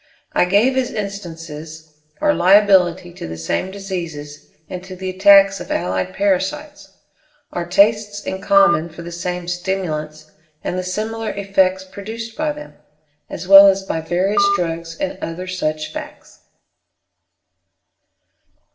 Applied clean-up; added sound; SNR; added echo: none; Telephone; 5 dB; reverberation time 0.5 s.